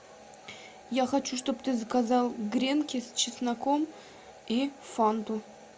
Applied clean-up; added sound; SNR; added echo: none; none; none; none.